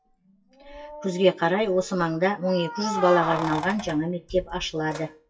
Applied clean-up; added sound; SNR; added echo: classical method WPE with log-MMSE.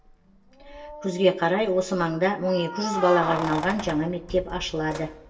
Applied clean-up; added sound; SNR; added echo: none; Keys jangling; 10 dB; reverberation time 0.1 s.